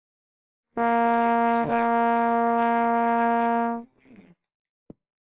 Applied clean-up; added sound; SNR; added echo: neural separator model SepFormer WHAMR!.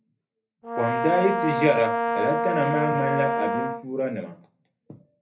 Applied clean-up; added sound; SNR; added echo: none; Brass instrument; -1 dB; reverberation time 0.3 s.